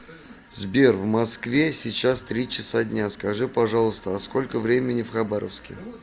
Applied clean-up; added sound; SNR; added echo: none; none; none; none.